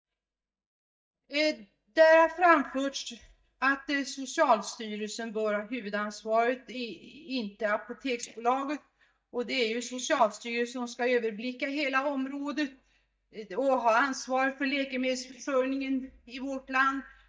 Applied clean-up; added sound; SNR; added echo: neural mask model DeepFilterNet 3.